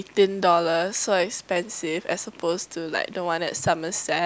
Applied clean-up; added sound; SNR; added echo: none; none; none; none.